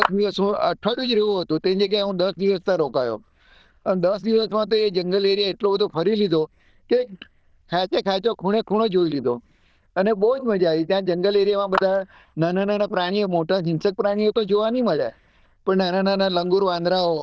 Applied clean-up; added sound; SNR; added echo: neural diffusion model UNIVERSE++.